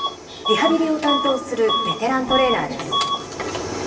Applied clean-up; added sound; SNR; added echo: none; Bus / Alarm; 3 dB; reverberation time 2.9 s.